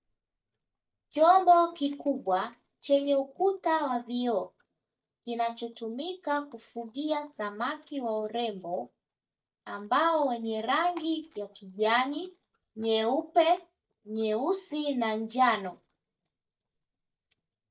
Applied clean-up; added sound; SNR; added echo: neural mask model DeepFilterNet 3.